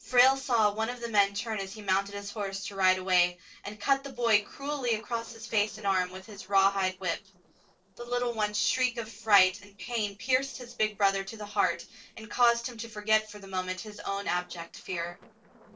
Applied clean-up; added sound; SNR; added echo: neural separator model SepFormer DNS4.